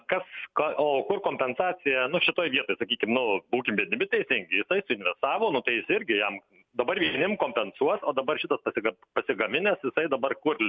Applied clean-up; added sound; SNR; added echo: none; none; none; none.